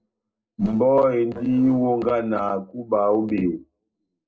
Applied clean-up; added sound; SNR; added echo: neural separator model SepFormer DNS4.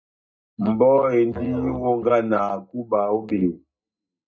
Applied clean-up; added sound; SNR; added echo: neural mask model DeepFilterNet 3.